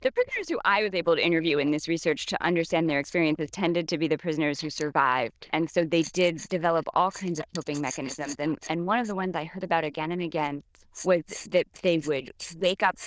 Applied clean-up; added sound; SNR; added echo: neural diffusion model UNIVERSE++.